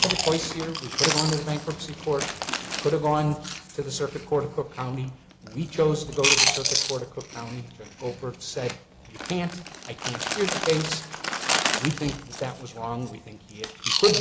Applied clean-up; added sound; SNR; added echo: none; Chewing, mastication; 1 dB; none.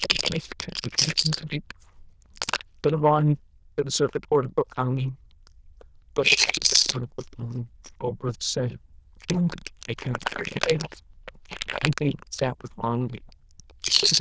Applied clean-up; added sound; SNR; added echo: neural diffusion model UNIVERSE++.